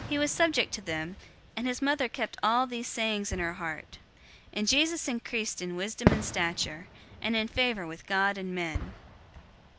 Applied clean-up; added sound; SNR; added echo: none; Fireworks; 7 dB; none.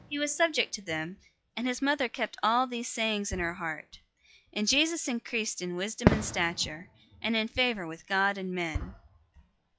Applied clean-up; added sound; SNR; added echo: classical method log-MMSE.